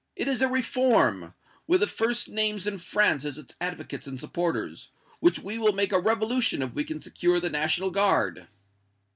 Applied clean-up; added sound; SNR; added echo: none; none; none; none.